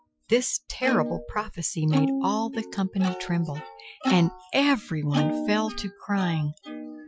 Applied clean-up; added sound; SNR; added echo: classical method Wiener filter.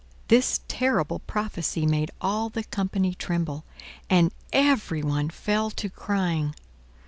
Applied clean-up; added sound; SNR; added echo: none; none; none; none.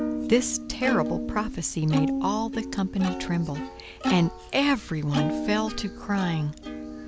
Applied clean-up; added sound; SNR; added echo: none; Plucked string instrument; 4 dB; none.